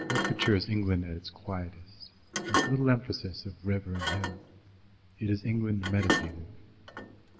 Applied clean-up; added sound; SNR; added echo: none; Thump, thud; 4 dB; reverberation time 1.6 s.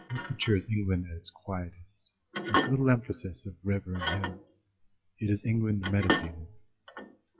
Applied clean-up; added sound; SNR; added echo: classical method WPE with log-MMSE.